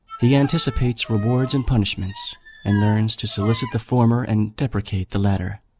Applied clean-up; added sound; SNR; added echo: none; Bowed string instrument; 17 dB; none.